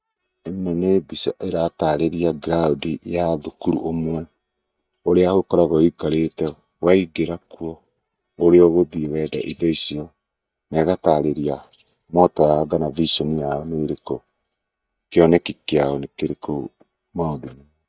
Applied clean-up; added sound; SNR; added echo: neural mask model DeepFilterNet 3.